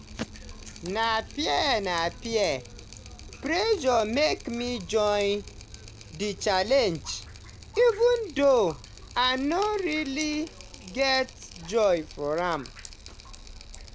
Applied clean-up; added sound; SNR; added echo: none; Drip; 16 dB; none.